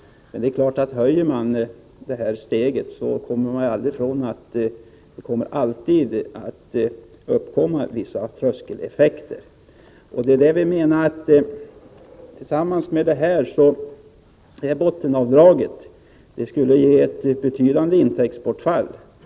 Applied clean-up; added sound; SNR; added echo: none; none; none; none.